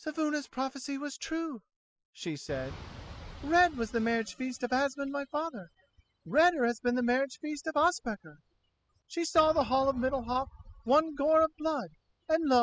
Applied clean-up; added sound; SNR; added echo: classical method spectral subtraction.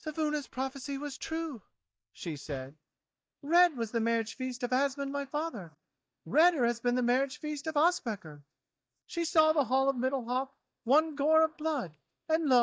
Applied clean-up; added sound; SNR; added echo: neural mask model DeepFilterNet 3.